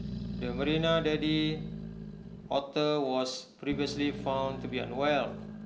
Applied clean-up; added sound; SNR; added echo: none; Growling; 8 dB; none.